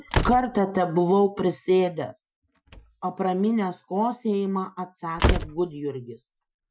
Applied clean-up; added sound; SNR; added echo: classical method Wiener filter.